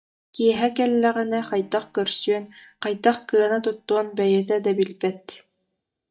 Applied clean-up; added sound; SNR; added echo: neural mask model DeepFilterNet 3.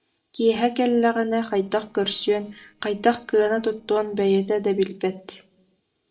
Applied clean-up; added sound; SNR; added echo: neural separator model SepFormer DNS4.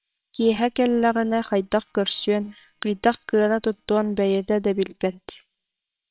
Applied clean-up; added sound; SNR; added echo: neural separator model SepFormer WHAMR!.